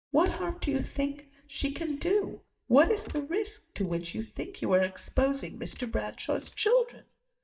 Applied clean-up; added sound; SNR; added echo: neural mask model DeepFilterNet 3.